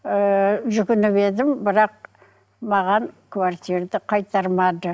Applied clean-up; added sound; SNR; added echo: none; none; none; none.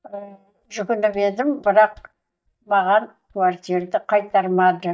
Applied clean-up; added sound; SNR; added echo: neural mask model DeepFilterNet 3.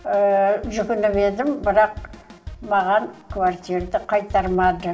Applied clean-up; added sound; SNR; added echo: none; Drum kit; 17 dB; reverberation time 0.7 s.